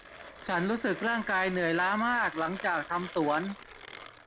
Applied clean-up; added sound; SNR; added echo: none; Mechanisms; 14 dB; none.